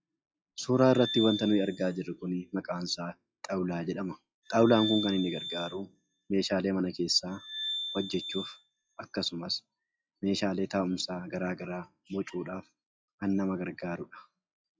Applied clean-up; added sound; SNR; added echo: classical method log-MMSE.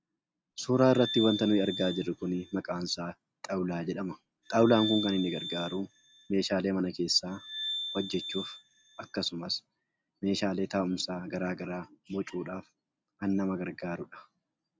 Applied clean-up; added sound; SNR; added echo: none; Glass; 9 dB; none.